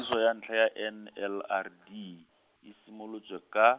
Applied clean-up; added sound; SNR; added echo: none; none; none; none.